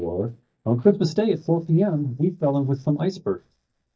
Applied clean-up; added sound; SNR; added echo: neural mask model DeepFilterNet 3.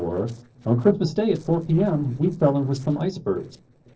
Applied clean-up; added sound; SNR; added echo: neural separator model SepFormer DNS4.